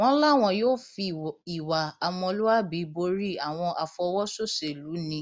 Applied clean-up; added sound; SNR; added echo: none; none; none; none.